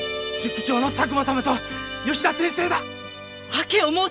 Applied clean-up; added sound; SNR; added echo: none; none; none; none.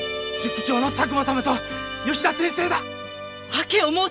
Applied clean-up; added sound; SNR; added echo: none; Trumpet; 15 dB; none.